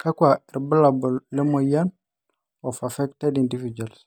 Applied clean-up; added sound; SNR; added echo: none; none; none; none.